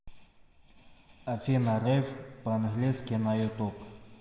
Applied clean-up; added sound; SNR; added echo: none; Rattle (instrument); 15 dB; reverberation time 1.5 s.